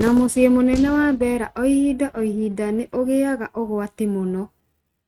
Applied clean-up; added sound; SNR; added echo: neural mask model RNNoise.